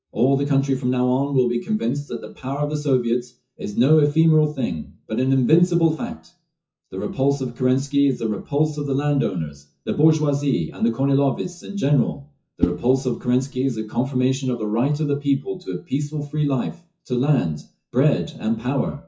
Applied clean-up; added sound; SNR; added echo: classical method WPE with log-MMSE.